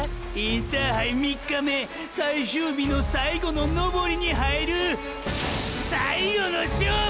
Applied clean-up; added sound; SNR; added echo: none; none; none; none.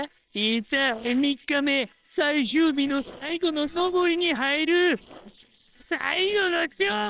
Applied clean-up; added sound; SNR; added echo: neural separator model SepFormer WHAMR!.